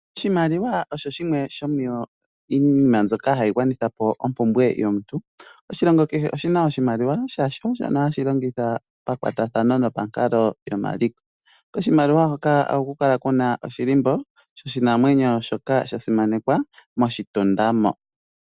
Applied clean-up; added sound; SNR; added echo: none; none; none; none.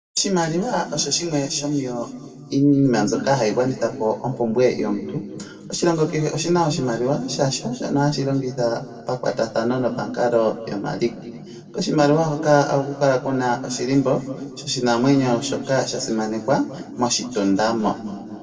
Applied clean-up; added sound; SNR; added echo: none; none; none; reverberation time 2.0 s.